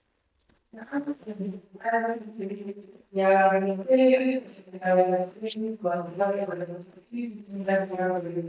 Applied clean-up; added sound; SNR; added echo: neural mask model DeepFilterNet 3.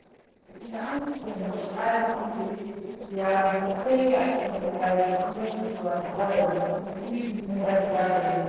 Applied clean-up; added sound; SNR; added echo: neural separator model SepFormer DNS4.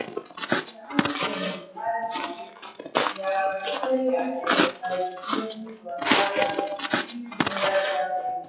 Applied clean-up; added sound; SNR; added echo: classical method WPE with log-MMSE.